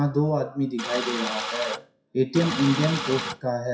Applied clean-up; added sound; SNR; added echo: classical method WPE with log-MMSE.